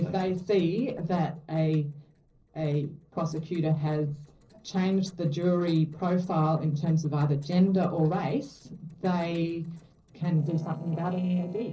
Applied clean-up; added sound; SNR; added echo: neural separator model SepFormer DNS4.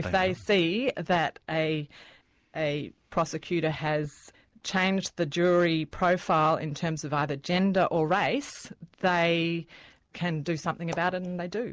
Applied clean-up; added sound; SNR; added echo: none; none; none; none.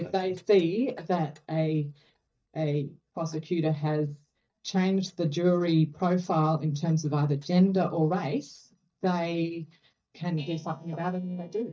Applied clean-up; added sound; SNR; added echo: neural mask model DeepFilterNet 3.